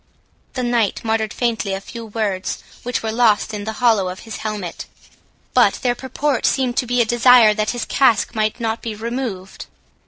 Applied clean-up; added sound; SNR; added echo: none; none; none; none.